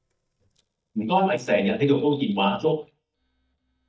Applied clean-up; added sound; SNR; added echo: neural mask model DeepFilterNet 3.